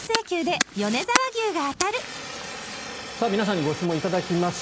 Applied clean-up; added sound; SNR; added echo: none; Fire; 5 dB; none.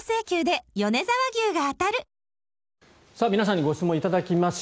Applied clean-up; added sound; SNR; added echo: none; none; none; none.